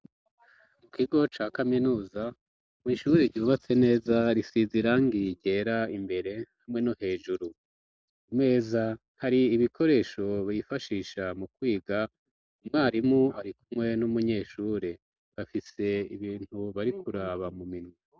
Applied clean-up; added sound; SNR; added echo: none; none; none; none.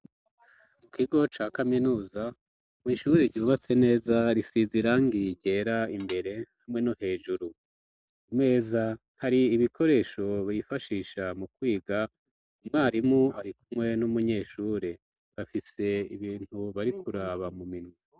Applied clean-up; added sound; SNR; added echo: none; Tap / Dishes, pots, and pans; 17 dB; none.